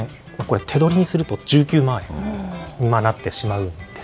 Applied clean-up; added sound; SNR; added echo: none; none; none; none.